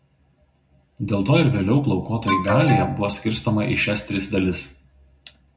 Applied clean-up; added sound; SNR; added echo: none; Alarm; 5 dB; reverberation time 0.3 s.